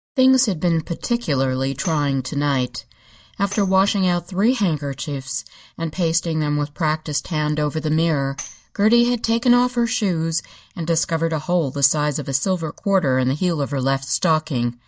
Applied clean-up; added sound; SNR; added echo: neural mask model DeepFilterNet 3.